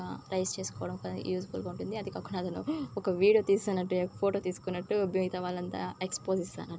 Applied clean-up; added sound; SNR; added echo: none; none; none; none.